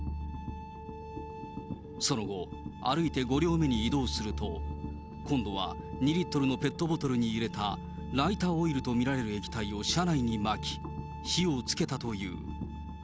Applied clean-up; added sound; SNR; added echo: none; Bowed string instrument; 18 dB; none.